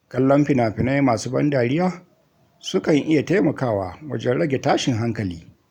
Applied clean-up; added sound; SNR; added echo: none; none; none; none.